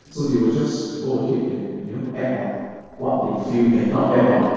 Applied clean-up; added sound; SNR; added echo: neural separator model SepFormer DNS4.